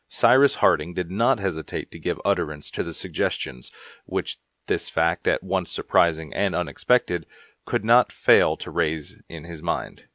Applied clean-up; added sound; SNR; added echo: none; none; none; none.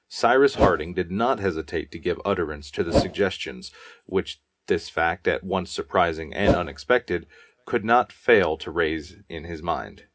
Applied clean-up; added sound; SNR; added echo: none; Whoosh, swoosh, swish; 0 dB; reverberation time 0.3 s.